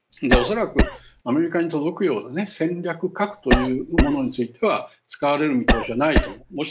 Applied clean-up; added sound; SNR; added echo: none; Cough; -1 dB; none.